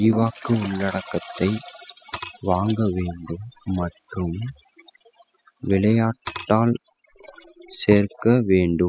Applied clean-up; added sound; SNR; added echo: classical method spectral subtraction.